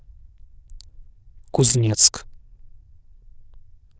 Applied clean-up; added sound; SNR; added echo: neural diffusion model UNIVERSE++.